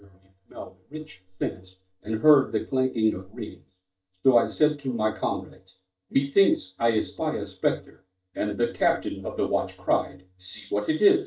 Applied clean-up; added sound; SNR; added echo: neural mask model DeepFilterNet 3.